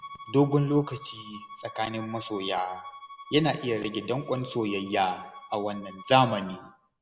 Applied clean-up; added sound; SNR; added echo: none; Bowed string instrument; 17 dB; none.